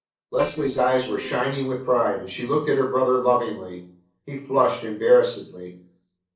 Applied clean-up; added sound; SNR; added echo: neural separator model SepFormer DNS4.